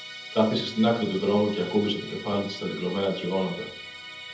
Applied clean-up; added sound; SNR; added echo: none; Musical instrument; 14 dB; reverberation time 0.7 s.